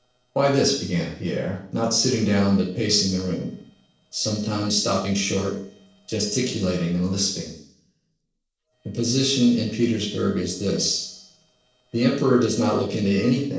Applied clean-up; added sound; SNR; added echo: neural separator model SepFormer DNS4.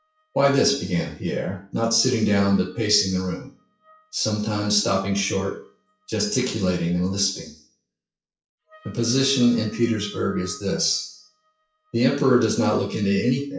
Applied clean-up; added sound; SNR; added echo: classical method WPE with log-MMSE.